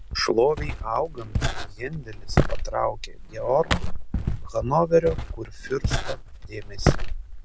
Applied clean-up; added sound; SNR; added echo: none; Walk, footsteps; 0 dB; none.